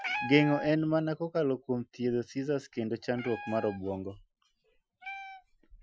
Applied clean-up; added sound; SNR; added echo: classical method Wiener filter.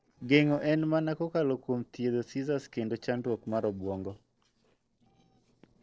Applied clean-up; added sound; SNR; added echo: neural separator model SepFormer DNS4.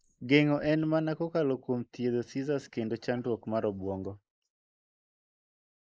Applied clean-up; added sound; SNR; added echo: neural mask model Resemble Enhance denoiser.